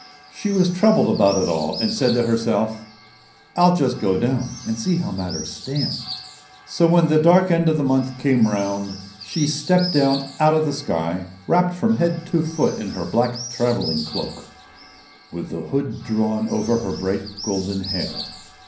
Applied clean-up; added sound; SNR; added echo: none; Bird; 15 dB; reverberation time 0.6 s.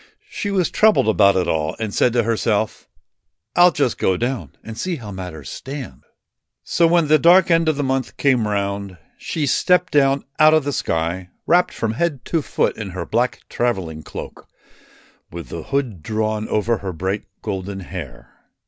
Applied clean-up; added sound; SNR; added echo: none; none; none; none.